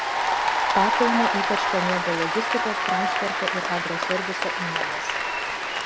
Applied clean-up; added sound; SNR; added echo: none; Applause / Cheering; -5 dB; none.